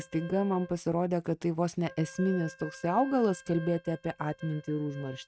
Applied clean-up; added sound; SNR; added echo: neural mask model RNNoise.